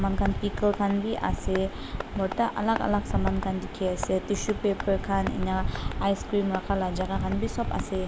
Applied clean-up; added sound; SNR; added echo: none; Tap; 15 dB; none.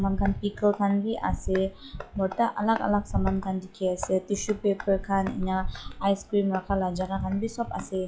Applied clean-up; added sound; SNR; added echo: classical method log-MMSE.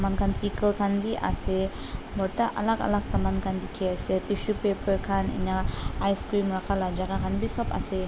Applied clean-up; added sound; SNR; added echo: none; none; none; none.